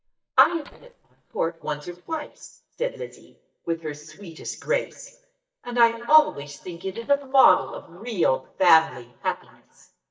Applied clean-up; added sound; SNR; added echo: neural mask model DeepFilterNet 3.